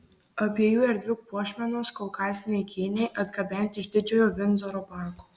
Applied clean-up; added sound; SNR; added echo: none; none; none; none.